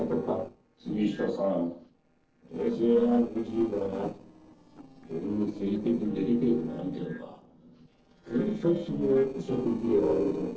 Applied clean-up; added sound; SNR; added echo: neural separator model SepFormer DNS4.